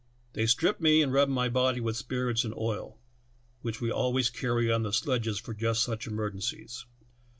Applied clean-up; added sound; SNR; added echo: none; none; none; none.